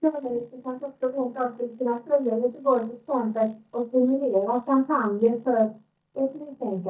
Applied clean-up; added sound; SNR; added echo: neural mask model DeepFilterNet 3.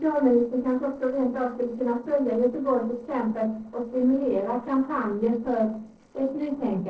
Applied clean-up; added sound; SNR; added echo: neural separator model SepFormer DNS4.